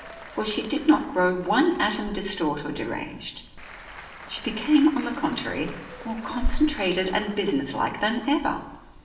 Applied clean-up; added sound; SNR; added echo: none; Applause / Crowd; 19 dB; reverberation time 0.9 s.